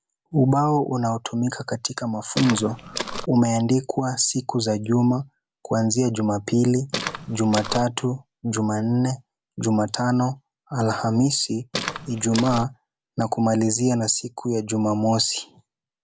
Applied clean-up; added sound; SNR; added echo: none; Walk, footsteps; 7 dB; none.